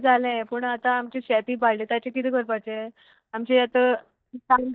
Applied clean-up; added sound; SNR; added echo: neural mask model DeepFilterNet 3.